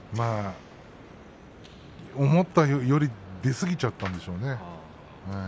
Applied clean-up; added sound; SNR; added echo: none; none; none; none.